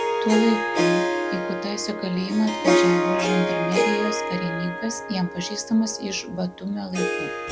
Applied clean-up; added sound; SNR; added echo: none; Harp; -1 dB; none.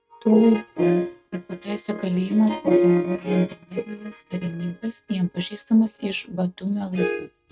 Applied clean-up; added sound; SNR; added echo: neural mask model RNNoise.